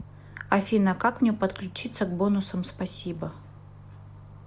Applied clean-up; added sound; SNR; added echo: none; none; none; none.